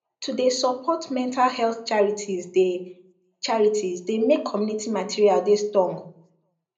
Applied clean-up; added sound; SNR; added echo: none; none; none; reverberation time 0.5 s.